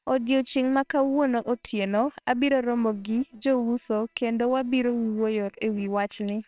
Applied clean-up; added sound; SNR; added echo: neural separator model SepFormer WHAMR!.